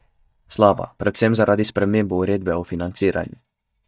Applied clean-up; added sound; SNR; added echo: neural mask model DeepFilterNet 3.